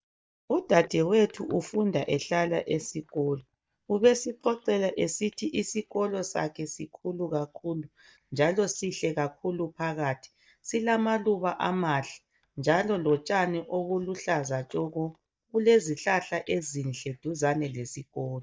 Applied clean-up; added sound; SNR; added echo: neural mask model DeepFilterNet 3.